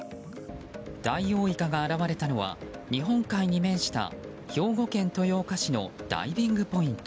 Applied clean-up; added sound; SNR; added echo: none; none; none; none.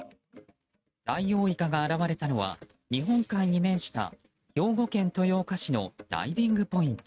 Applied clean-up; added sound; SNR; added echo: neural mask model RNNoise.